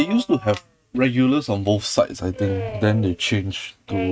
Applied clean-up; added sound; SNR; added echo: neural mask model RNNoise.